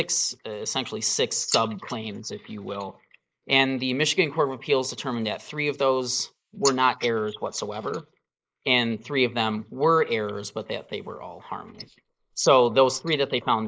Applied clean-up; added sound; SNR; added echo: neural mask model Resemble Enhance denoiser.